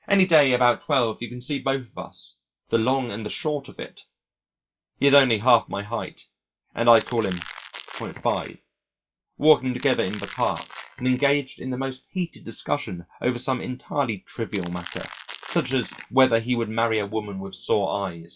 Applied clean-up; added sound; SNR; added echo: classical method log-MMSE.